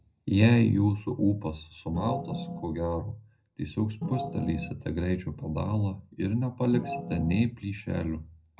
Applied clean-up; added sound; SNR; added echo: none; Organ; 6 dB; reverberation time 0.3 s.